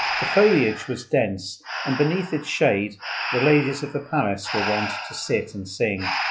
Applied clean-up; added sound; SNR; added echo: classical method log-MMSE.